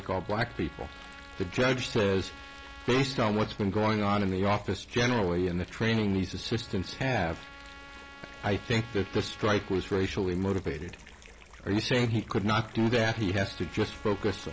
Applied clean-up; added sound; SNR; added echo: none; Water + Trumpet; 19 dB; none.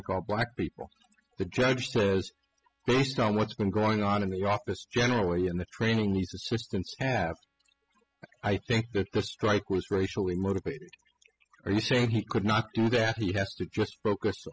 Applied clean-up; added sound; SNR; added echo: classical method spectral subtraction.